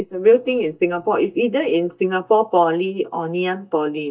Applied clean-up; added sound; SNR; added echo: neural mask model DeepFilterNet 3.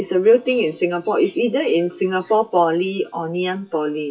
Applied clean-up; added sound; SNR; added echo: classical method WPE with log-MMSE.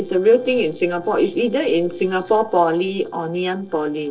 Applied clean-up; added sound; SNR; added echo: neural separator model SepFormer DNS4.